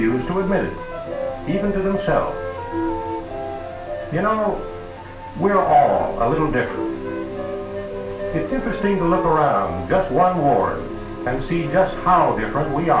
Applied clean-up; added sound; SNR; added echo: none; Wind instrument, woodwind instrument; 14 dB; reverberation time 0.3 s.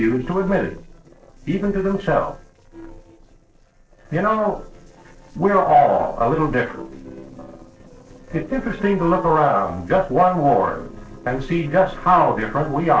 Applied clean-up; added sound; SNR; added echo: neural separator model SepFormer DNS4.